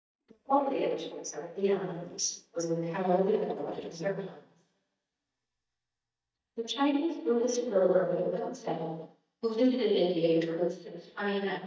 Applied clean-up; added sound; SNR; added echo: neural mask model DeepFilterNet 3.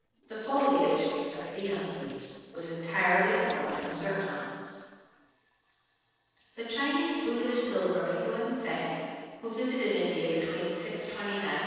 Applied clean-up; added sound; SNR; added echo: neural separator model SepFormer DNS4.